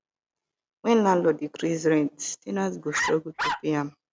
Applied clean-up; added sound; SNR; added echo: none; Bark; 4 dB; none.